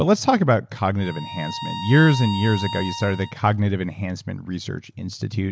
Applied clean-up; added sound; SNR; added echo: none; Bowed string instrument; 11 dB; none.